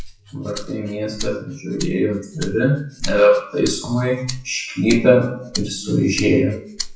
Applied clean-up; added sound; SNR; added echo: classical method WPE with log-MMSE.